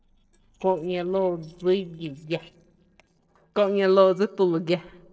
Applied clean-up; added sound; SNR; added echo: neural separator model SepFormer DNS4.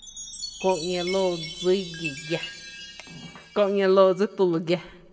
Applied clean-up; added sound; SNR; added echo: none; Chime; 14 dB; reverberation time 0.8 s.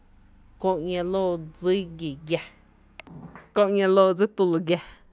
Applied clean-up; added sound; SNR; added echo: none; none; none; none.